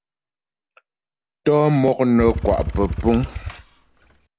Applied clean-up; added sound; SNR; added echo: none; Motorcycle / Engine; 6 dB; none.